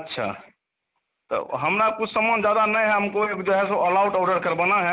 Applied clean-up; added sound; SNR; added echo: none; none; none; none.